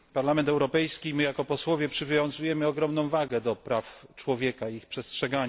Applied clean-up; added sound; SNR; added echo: none; none; none; none.